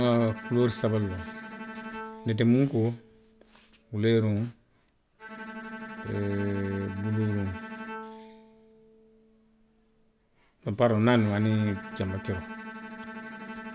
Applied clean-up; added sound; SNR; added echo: none; Bowed string instrument; 13 dB; none.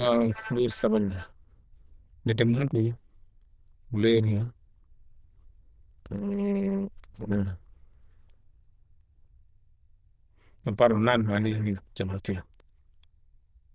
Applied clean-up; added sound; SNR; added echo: neural diffusion model UNIVERSE++.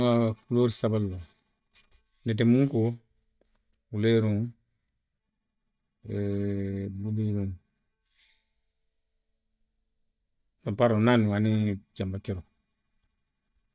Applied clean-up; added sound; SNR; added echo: neural mask model DeepFilterNet 3.